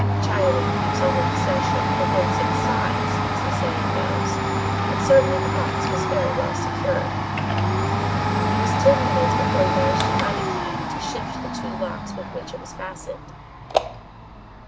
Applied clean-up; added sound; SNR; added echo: none; Domestic sounds, home sounds; -5 dB; none.